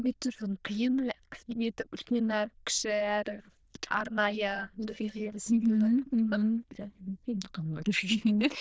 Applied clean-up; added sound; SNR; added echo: neural diffusion model UNIVERSE++.